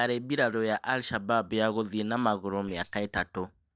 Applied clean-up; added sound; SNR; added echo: neural separator model SepFormer DNS4.